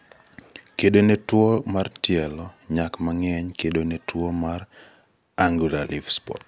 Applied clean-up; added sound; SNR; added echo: none; none; none; none.